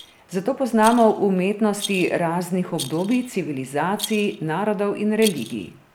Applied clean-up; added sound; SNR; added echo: none; Rattle; 16 dB; none.